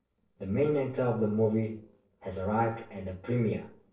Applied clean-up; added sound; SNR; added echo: neural separator model SepFormer DNS4.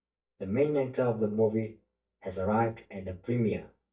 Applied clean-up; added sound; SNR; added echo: neural mask model DeepFilterNet 3.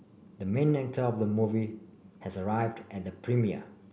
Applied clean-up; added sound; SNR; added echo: none; none; none; none.